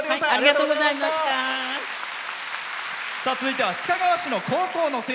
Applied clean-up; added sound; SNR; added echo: none; none; none; none.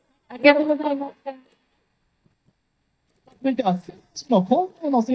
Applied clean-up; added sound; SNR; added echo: neural mask model DeepFilterNet 3.